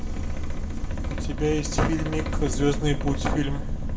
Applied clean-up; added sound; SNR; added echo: none; none; none; reverberation time 1.3 s.